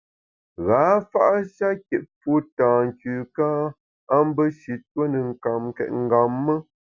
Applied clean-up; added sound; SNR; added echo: none; none; none; none.